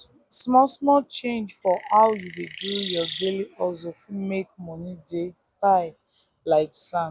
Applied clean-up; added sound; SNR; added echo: none; Chirp, tweet; 10 dB; none.